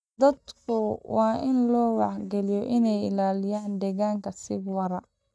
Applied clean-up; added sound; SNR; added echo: neural mask model DeepFilterNet 3.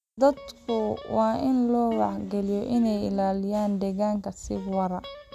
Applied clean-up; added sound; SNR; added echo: none; Guitar; 19 dB; none.